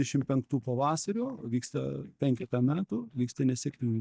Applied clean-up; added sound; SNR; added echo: neural mask model DeepFilterNet 3.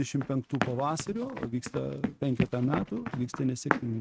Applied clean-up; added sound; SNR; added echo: neural mask model RNNoise.